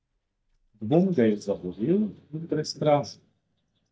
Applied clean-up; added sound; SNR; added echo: neural mask model DeepFilterNet 3.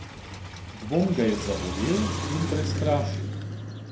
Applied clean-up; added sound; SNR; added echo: none; Car; 2 dB; reverberation time 0.4 s.